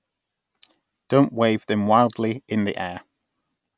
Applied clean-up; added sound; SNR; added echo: none; none; none; none.